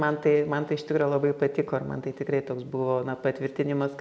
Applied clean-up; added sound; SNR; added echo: none; none; none; none.